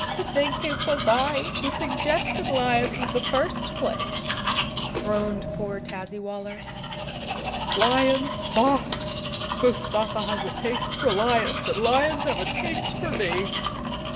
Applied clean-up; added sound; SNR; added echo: none; Domestic sounds, home sounds; 2 dB; reverberation time 1.1 s.